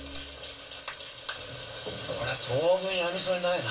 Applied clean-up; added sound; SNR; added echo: none; none; none; reverberation time 0.2 s.